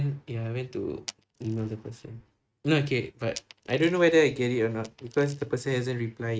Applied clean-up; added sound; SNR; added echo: neural mask model RNNoise.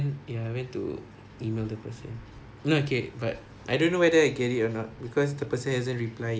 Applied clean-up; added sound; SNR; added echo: none; none; none; none.